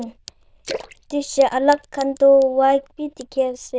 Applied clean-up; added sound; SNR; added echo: neural diffusion model UNIVERSE++.